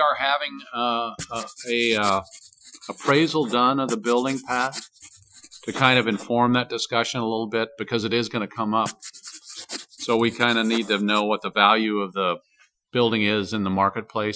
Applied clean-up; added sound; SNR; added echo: classical method Wiener filter.